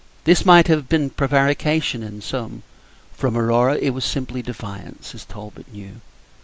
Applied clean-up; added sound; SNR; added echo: none; none; none; none.